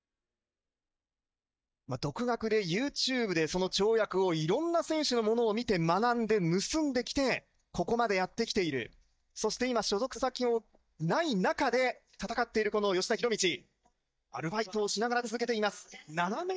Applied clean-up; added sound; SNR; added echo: neural mask model DeepFilterNet 3.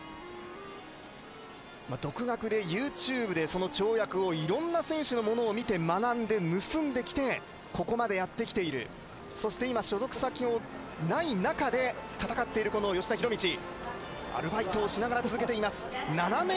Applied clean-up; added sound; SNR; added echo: none; Wind instrument, woodwind instrument; 20 dB; none.